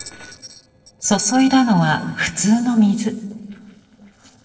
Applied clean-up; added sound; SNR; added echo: neural separator model SepFormer DNS4.